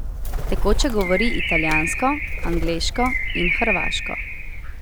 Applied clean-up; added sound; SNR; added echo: none; Bird + Bird; -2 dB; none.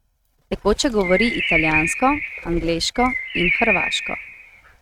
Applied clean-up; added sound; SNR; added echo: neural mask model RNNoise.